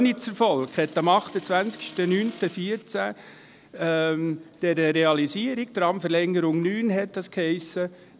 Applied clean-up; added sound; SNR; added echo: none; Accelerating, revving, vroom; 20 dB; none.